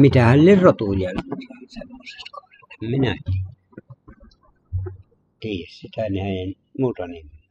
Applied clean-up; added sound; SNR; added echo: classical method spectral subtraction.